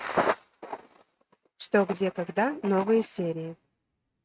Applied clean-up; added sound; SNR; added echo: neural mask model RNNoise.